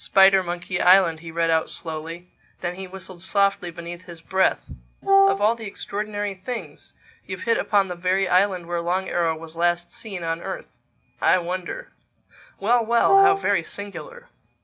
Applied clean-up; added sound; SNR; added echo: none; Wind instrument, woodwind instrument; -4 dB; none.